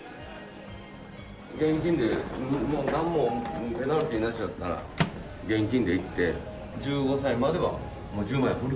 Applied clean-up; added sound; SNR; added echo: none; Microwave oven; 13 dB; none.